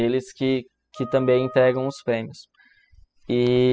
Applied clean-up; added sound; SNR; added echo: classical method spectral subtraction.